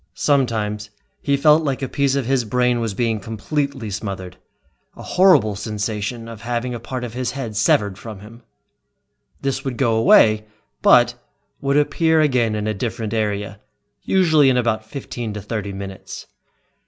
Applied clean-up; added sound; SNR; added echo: none; none; none; none.